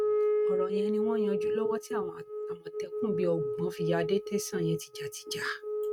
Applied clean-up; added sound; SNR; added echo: neural mask model RNNoise.